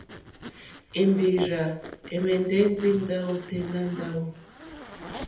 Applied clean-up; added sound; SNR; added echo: none; Zipper (clothing); 14 dB; reverberation time 0.7 s.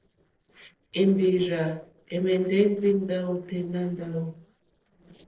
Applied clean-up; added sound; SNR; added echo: neural separator model SepFormer DNS4.